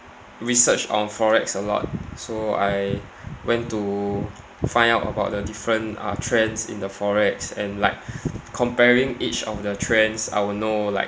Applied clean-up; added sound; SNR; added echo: none; none; none; none.